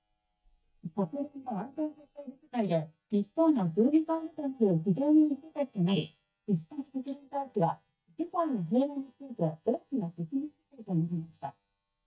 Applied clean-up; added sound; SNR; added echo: neural mask model DeepFilterNet 3.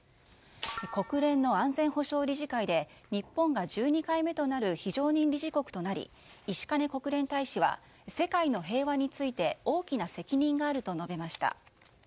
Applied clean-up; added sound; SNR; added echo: none; none; none; none.